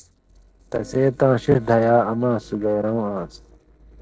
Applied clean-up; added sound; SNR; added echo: neural separator model SepFormer DNS4.